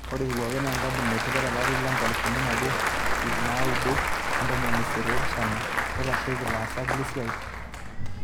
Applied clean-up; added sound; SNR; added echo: none; Applause / Crowd; -5 dB; none.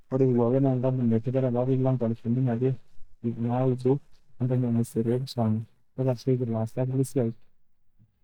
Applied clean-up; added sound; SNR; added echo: neural mask model DeepFilterNet 3.